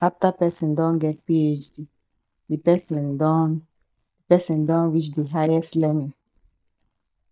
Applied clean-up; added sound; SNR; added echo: neural mask model DeepFilterNet 3.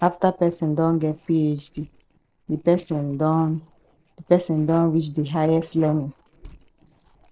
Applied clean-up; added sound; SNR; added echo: neural separator model SepFormer DNS4.